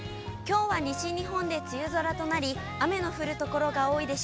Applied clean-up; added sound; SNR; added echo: none; none; none; none.